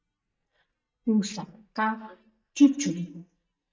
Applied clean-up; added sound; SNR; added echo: neural mask model DeepFilterNet 3.